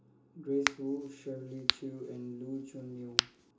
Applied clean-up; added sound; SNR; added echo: none; Crack; -2 dB; reverberation time 0.2 s.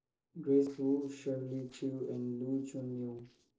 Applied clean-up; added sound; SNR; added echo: neural separator model SepFormer DNS4.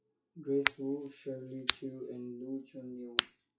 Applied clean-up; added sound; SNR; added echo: classical method WPE with log-MMSE.